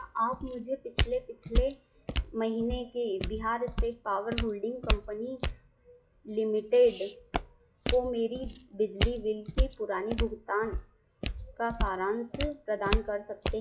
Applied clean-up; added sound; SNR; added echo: classical method WPE with log-MMSE.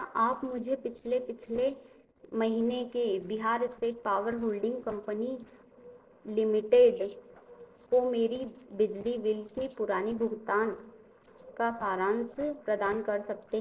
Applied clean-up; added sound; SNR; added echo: neural separator model SepFormer DNS4.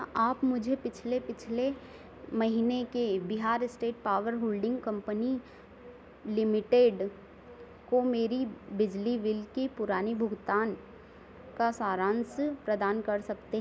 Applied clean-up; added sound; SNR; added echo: none; none; none; none.